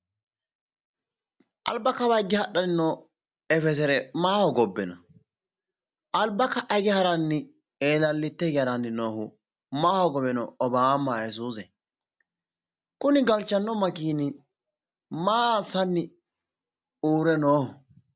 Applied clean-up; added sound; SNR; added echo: none; none; none; none.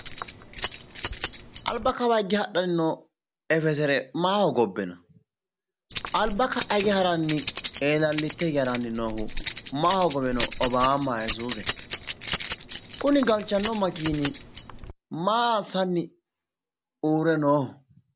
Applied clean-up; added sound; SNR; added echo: none; Keys jangling; 11 dB; none.